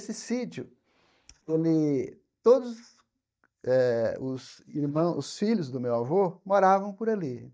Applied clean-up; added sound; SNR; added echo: neural mask model DeepFilterNet 3.